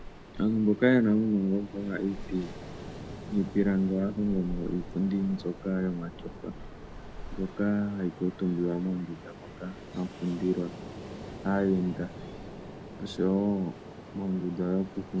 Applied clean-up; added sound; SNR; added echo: none; Ocean; 12 dB; none.